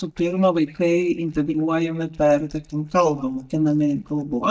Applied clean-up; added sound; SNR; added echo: neural mask model DeepFilterNet 3.